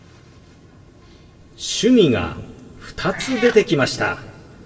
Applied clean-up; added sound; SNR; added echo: none; Meow; 8 dB; reverberation time 1.7 s.